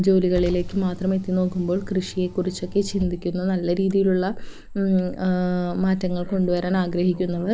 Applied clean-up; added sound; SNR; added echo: none; Car; 12 dB; none.